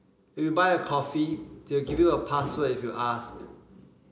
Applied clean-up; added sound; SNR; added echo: none; none; none; none.